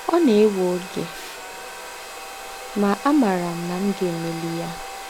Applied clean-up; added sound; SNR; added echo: none; Domestic sounds, home sounds; 12 dB; none.